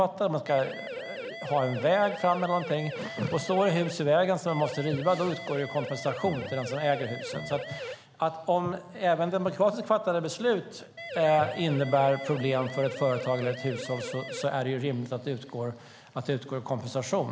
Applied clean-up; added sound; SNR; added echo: none; Siren; 10 dB; none.